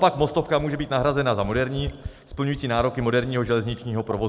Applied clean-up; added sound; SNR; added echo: none; Fill (with liquid); 16 dB; none.